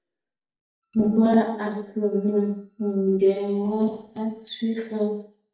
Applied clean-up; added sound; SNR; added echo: neural mask model DeepFilterNet 3.